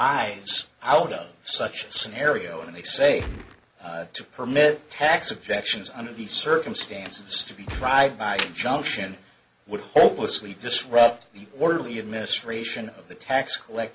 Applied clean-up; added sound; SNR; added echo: none; Gunshot, gunfire; 11 dB; none.